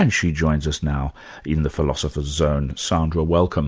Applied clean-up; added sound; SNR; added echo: none; none; none; none.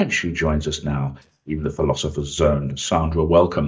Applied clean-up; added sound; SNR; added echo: neural mask model DeepFilterNet 3.